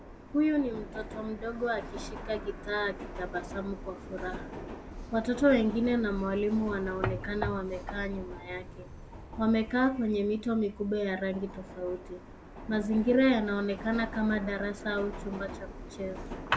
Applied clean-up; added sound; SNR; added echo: none; Subway, metro, underground; 11 dB; none.